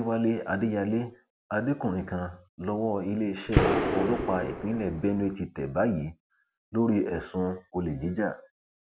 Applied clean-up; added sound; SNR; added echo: none; Gunshot, gunfire; -1 dB; none.